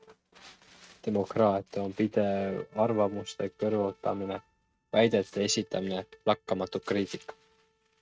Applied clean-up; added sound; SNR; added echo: neural mask model RNNoise.